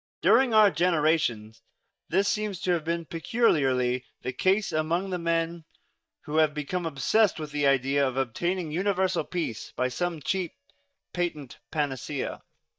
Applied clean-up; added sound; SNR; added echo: neural mask model DeepFilterNet 3.